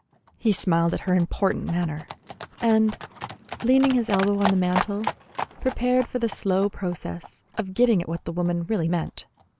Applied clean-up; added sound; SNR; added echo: none; Livestock, farm animals, working animals; 12 dB; none.